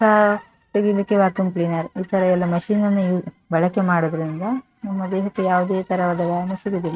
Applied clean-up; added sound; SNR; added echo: neural mask model RNNoise.